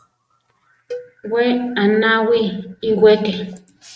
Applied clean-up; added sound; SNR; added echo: neural mask model RNNoise.